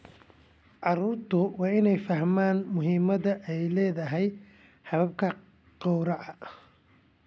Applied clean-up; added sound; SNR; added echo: none; none; none; none.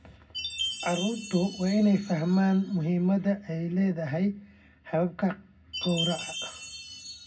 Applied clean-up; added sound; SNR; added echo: none; Chime; 11 dB; reverberation time 0.4 s.